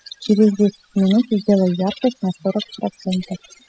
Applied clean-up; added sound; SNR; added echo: classical method spectral subtraction.